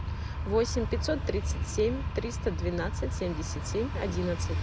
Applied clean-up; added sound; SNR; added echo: none; none; none; none.